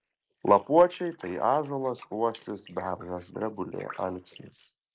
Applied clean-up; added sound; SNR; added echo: neural mask model Resemble Enhance denoiser.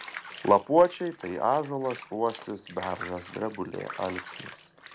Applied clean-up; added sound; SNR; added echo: none; Bathtub (filling or washing); 15 dB; none.